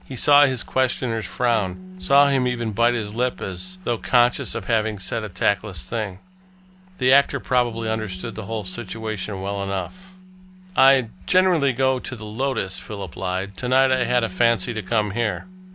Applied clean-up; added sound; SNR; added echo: none; Bass guitar; 20 dB; none.